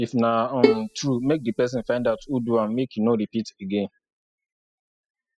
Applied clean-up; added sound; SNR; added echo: classical method spectral subtraction.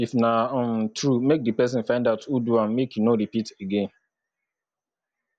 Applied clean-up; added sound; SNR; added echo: none; none; none; none.